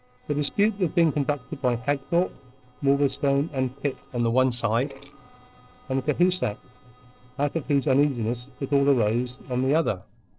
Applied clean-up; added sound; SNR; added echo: neural separator model SepFormer DNS4.